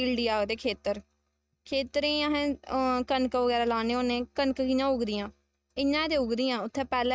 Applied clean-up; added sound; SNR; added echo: neural mask model RNNoise.